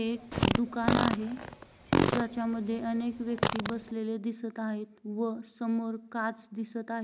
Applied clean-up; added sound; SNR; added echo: none; Fart; -2 dB; none.